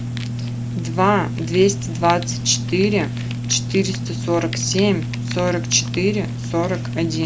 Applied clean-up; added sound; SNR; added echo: none; Fire; 18 dB; none.